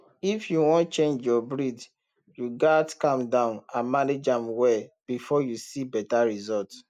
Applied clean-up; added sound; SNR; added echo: none; none; none; none.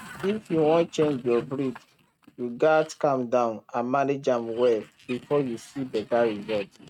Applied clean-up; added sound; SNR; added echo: neural mask model RNNoise.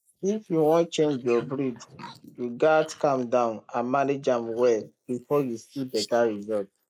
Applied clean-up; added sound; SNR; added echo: neural mask model Resemble Enhance denoiser.